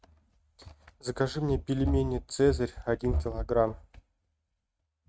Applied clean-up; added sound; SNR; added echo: neural mask model RNNoise.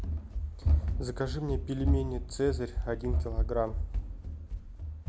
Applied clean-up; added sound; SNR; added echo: none; Run; -4 dB; none.